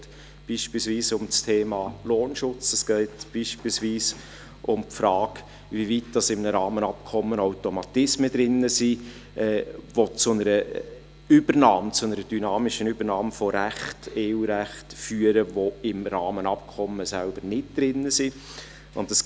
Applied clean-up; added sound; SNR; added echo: none; none; none; none.